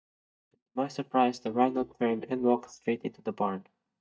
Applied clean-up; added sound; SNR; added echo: neural mask model DeepFilterNet 3.